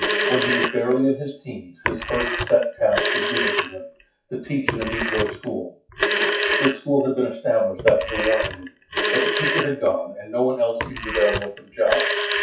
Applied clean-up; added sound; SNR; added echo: classical method WPE with log-MMSE.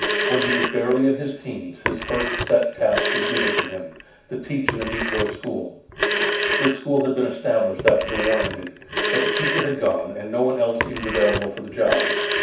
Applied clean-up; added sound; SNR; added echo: none; Telephone; 2 dB; reverberation time 0.7 s.